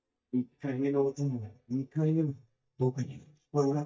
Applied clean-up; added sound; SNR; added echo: neural mask model DeepFilterNet 3.